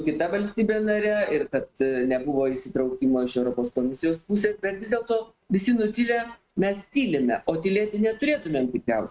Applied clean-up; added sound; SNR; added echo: neural mask model RNNoise.